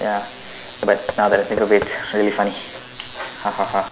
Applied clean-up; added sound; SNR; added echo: none; Knock / Wood; 10 dB; none.